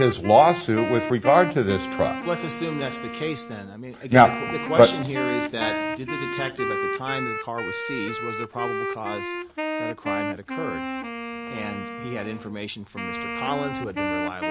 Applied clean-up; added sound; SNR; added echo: none; Wind instrument, woodwind instrument; 6 dB; none.